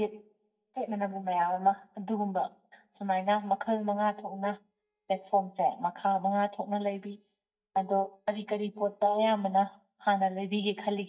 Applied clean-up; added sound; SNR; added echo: neural mask model DeepFilterNet 3.